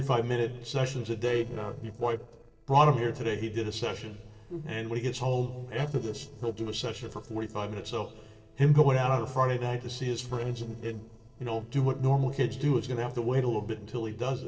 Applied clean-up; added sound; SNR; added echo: neural separator model SepFormer DNS4.